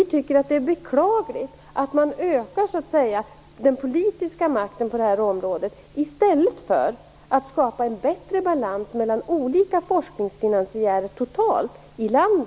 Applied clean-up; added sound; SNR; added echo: none; none; none; none.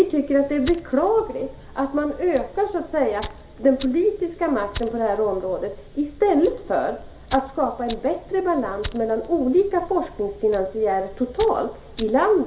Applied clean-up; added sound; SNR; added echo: none; Fire; 17 dB; reverberation time 1.7 s.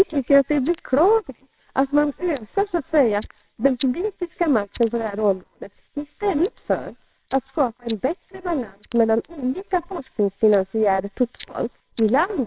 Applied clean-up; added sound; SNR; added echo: neural separator model SepFormer WHAMR!.